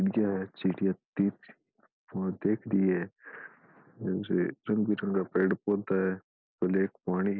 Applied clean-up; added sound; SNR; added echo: none; none; none; none.